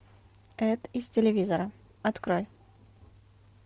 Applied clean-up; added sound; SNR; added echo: none; none; none; none.